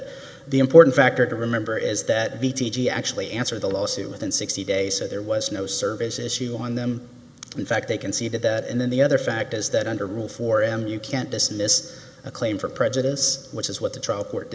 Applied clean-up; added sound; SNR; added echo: none; none; none; none.